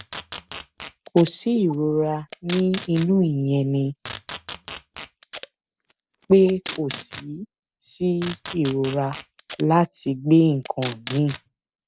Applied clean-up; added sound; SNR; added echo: none; Packing tape, duct tape; 16 dB; none.